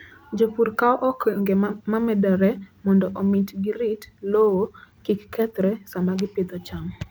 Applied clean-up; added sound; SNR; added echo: none; none; none; none.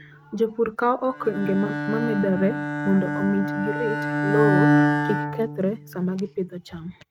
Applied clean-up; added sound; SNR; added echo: neural mask model RNNoise.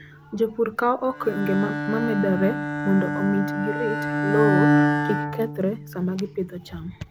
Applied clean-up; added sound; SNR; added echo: none; Bowed string instrument; 1 dB; none.